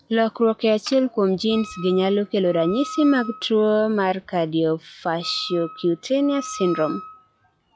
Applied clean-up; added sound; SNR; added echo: classical method log-MMSE.